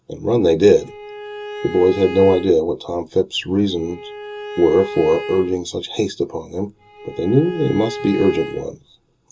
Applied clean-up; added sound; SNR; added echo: none; Bowed string instrument; 13 dB; reverberation time 0.2 s.